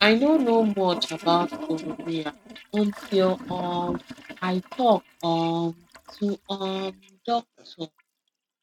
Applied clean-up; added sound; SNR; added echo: neural mask model RNNoise.